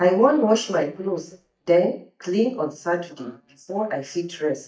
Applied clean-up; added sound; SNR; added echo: neural mask model DeepFilterNet 3.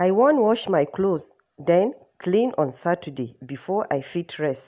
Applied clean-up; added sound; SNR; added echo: none; none; none; none.